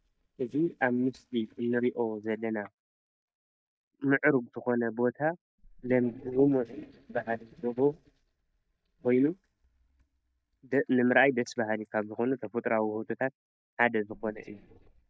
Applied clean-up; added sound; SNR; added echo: neural mask model DeepFilterNet 3.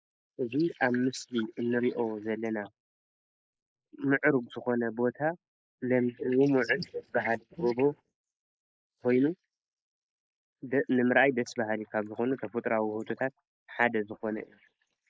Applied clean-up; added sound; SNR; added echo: neural mask model Resemble Enhance denoiser.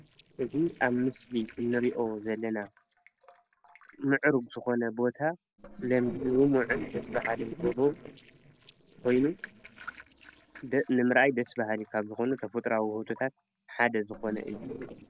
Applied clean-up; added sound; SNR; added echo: neural separator model SepFormer DNS4.